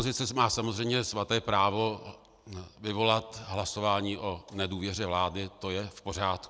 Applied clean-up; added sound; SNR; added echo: none; none; none; none.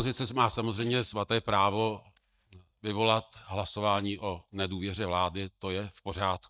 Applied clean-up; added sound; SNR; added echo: neural mask model DeepFilterNet 3.